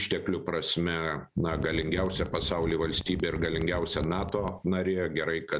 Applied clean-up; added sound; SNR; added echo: none; Mechanisms; 8 dB; none.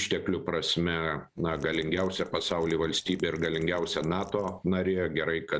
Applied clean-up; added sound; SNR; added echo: neural separator model SepFormer DNS4.